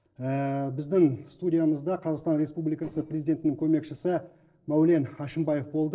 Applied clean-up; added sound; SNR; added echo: neural separator model SepFormer DNS4.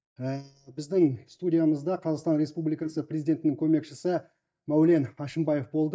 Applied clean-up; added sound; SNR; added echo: neural mask model DeepFilterNet 3.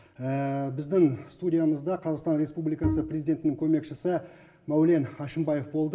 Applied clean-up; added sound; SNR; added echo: none; Bowed string instrument; 5 dB; reverberation time 1.9 s.